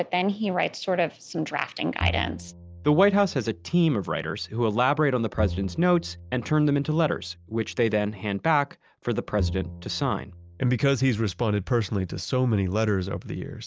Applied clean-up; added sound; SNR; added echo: none; Bowed string instrument; 11 dB; none.